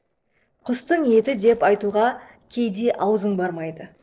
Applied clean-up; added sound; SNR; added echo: neural separator model SepFormer DNS4.